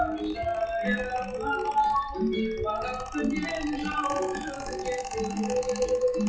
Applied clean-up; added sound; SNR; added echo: classical method WPE with log-MMSE.